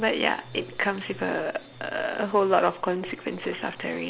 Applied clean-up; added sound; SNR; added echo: none; none; none; none.